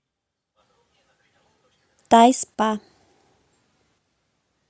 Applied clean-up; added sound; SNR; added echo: none; none; none; none.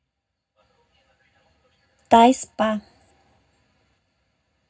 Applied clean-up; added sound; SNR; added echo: none; none; none; reverberation time 0.3 s.